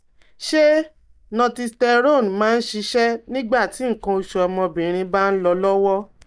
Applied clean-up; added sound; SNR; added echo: neural mask model DeepFilterNet 3.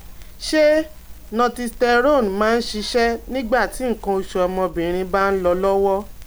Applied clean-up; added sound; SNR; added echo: none; Crackle; 16 dB; none.